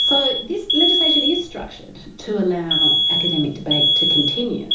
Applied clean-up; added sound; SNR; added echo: none; Alarm; -4 dB; reverberation time 1.2 s.